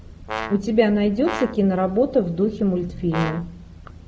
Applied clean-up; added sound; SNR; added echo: none; Brass instrument; 11 dB; none.